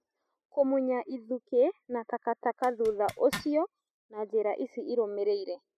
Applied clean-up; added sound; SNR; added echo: classical method spectral subtraction.